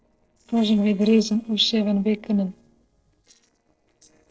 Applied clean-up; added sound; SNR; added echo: neural separator model SepFormer DNS4.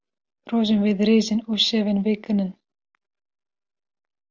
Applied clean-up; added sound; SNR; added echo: none; none; none; none.